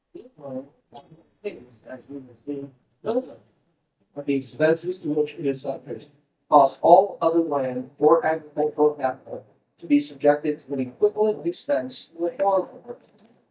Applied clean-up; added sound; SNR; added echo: neural mask model DeepFilterNet 3.